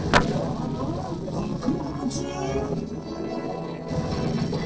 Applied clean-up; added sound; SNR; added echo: neural separator model SepFormer DNS4.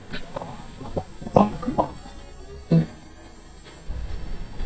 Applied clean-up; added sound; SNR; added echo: neural mask model DeepFilterNet 3.